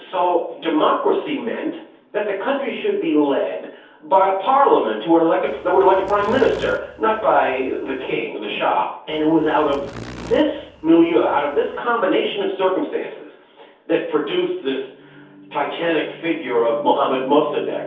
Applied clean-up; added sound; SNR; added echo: none; Insect; 19 dB; reverberation time 0.6 s.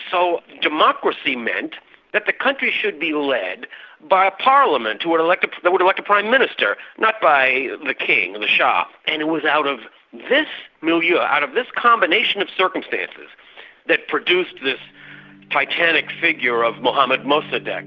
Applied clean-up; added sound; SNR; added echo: none; none; none; none.